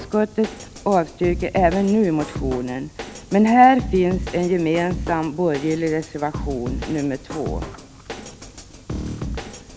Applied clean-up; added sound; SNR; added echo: none; Drum kit; 10 dB; none.